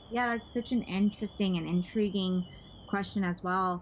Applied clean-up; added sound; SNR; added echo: none; Alarm; 19 dB; none.